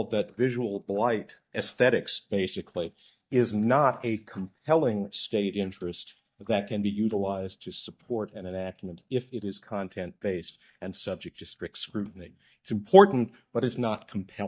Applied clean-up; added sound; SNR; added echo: neural mask model DeepFilterNet 3.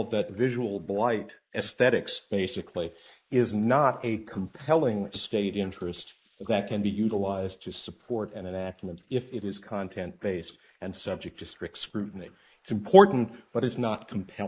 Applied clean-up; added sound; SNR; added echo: neural mask model Resemble Enhance denoiser.